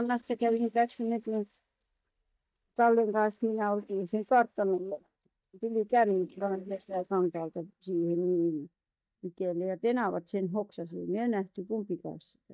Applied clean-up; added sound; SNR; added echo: neural mask model DeepFilterNet 3.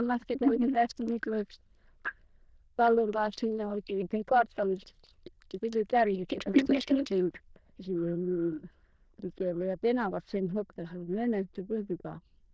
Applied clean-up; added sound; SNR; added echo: neural diffusion model UNIVERSE++.